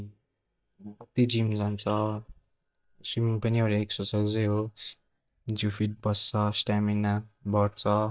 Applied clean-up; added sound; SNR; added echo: neural mask model DeepFilterNet 3.